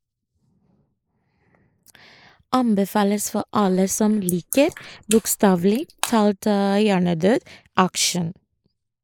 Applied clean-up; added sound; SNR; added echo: neural mask model Resemble Enhance denoiser.